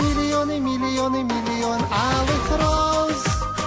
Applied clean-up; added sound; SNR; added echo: none; none; none; none.